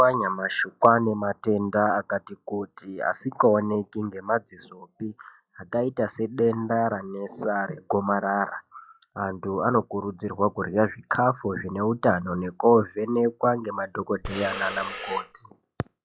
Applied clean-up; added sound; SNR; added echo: classical method log-MMSE.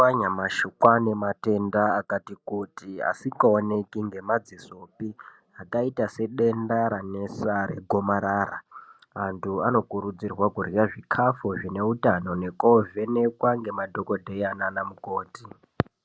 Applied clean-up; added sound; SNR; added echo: none; none; none; none.